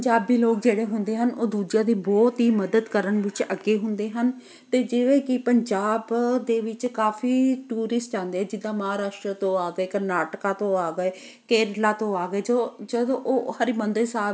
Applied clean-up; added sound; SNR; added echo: none; none; none; none.